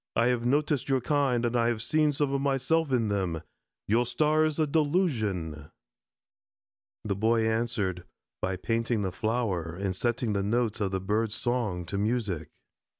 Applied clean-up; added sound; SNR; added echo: none; none; none; none.